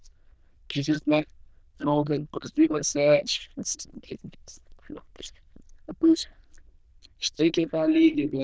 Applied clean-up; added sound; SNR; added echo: neural diffusion model UNIVERSE++.